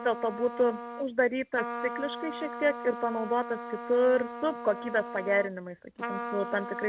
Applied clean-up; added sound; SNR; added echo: none; Trumpet; 9 dB; none.